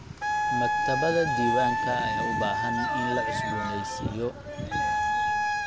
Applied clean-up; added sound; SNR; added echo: none; Wind instrument, woodwind instrument; -3 dB; none.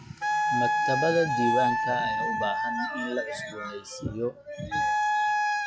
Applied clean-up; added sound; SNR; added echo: classical method log-MMSE.